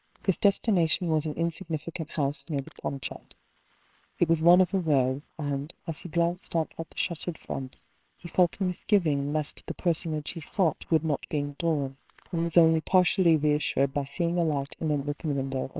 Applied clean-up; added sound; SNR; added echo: neural separator model SepFormer WHAMR!.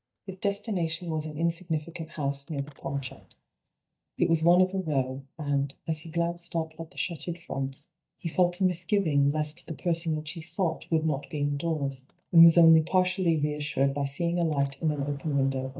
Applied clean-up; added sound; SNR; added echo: neural mask model DeepFilterNet 3.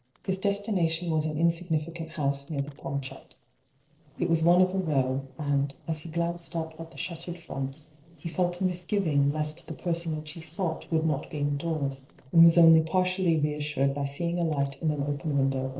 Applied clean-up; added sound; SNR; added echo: neural separator model SepFormer DNS4.